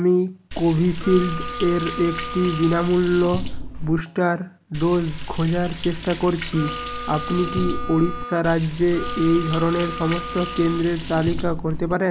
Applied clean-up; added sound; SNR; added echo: none; Liquid + Harmonica; 7 dB; none.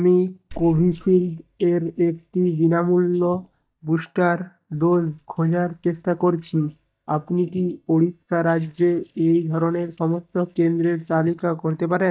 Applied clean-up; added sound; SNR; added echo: neural mask model DeepFilterNet 3.